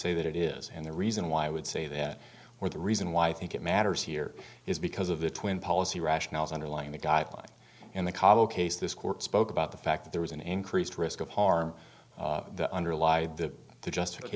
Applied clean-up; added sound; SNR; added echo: none; none; none; none.